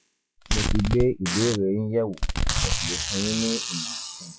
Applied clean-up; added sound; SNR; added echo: classical method log-MMSE.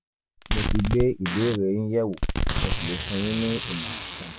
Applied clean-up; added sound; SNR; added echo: none; Packing tape, duct tape + Fireworks; 0 dB; none.